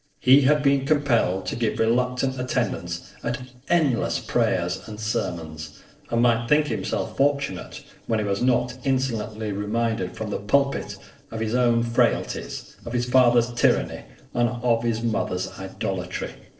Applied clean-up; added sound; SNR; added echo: neural separator model SepFormer DNS4.